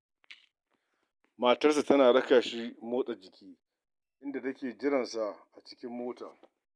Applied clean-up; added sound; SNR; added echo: none; none; none; none.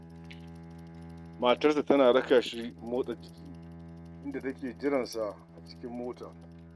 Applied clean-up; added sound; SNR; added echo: neural mask model RNNoise.